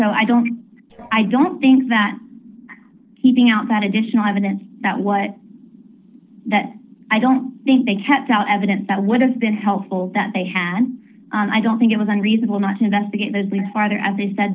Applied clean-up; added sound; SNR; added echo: neural separator model SepFormer DNS4.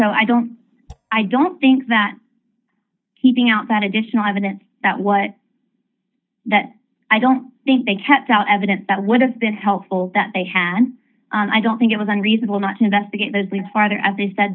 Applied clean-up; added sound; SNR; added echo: neural mask model DeepFilterNet 3.